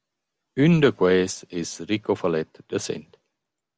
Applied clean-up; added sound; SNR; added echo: none; none; none; none.